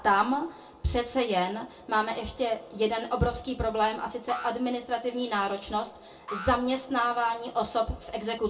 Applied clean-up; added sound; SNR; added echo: none; Alarm; 16 dB; reverberation time 0.2 s.